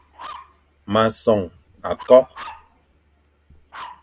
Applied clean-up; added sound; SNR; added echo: none; Dog; 19 dB; none.